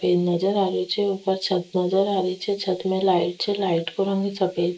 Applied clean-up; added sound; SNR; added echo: neural mask model Resemble Enhance denoiser.